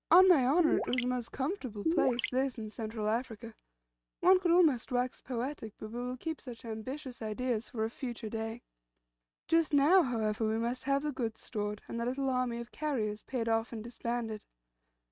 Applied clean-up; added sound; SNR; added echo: neural mask model RNNoise.